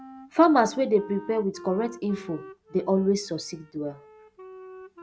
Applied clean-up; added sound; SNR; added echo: none; Wind instrument, woodwind instrument; 19 dB; none.